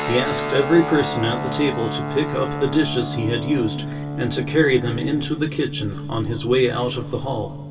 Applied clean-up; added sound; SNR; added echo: none; Guitar; 6 dB; reverberation time 2.6 s.